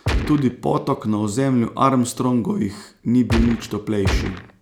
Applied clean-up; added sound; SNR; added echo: none; Gunshot, gunfire; 3 dB; none.